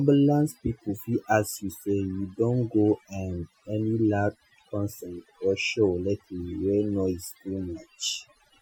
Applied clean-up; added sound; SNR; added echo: classical method Wiener filter.